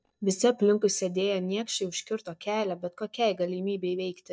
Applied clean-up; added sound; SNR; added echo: neural mask model DeepFilterNet 3.